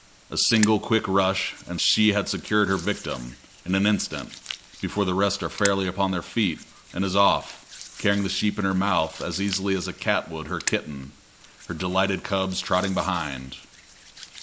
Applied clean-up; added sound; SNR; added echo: none; Hands; 16 dB; none.